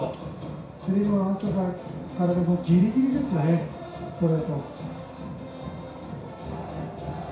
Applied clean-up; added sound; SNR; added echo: none; Tambourine; 20 dB; reverberation time 0.6 s.